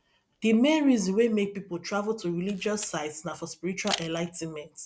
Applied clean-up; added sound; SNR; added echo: none; Camera; 15 dB; none.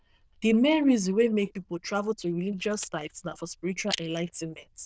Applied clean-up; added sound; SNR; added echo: neural diffusion model UNIVERSE++.